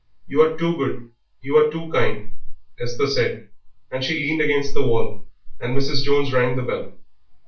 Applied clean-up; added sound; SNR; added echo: none; none; none; reverberation time 0.3 s.